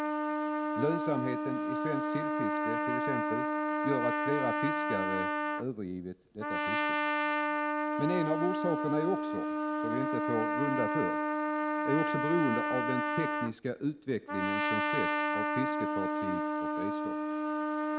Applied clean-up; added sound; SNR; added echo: none; Trumpet; -4 dB; none.